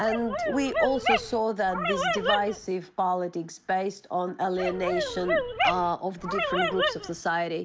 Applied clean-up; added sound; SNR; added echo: none; Dog; 0 dB; none.